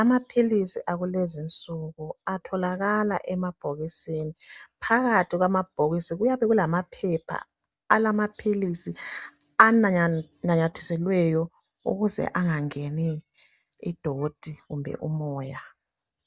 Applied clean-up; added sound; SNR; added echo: none; none; none; none.